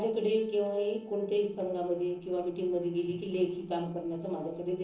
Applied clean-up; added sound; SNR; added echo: neural separator model SepFormer DNS4.